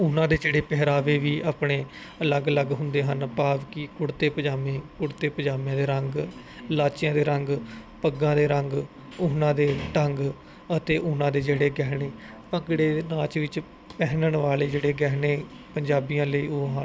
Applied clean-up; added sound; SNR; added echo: none; none; none; none.